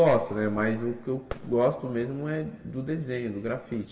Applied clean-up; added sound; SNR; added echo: none; Fireworks; 19 dB; reverberation time 1.4 s.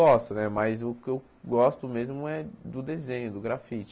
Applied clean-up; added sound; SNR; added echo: none; none; none; none.